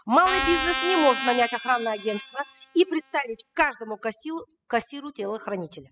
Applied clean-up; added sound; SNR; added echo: classical method spectral subtraction.